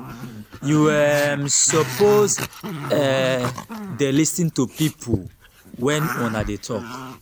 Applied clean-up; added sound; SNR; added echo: none; Growling; 10 dB; none.